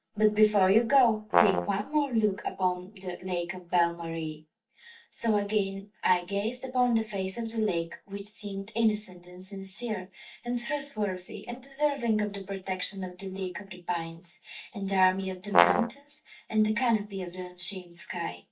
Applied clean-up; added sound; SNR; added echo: neural mask model DeepFilterNet 3.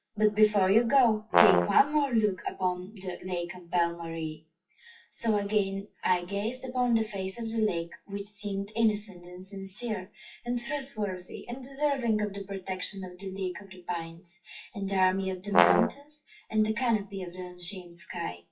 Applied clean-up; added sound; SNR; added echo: classical method WPE with log-MMSE.